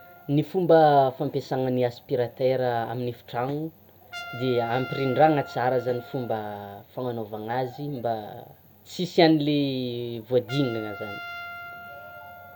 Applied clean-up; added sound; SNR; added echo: none; Trumpet; 18 dB; none.